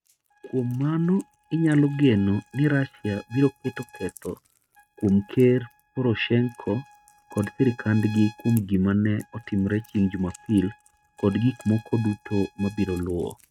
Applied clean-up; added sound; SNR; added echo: neural mask model RNNoise.